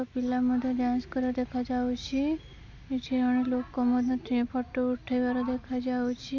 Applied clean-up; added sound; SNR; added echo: none; none; none; none.